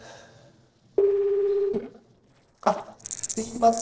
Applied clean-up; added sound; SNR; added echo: neural separator model SepFormer DNS4.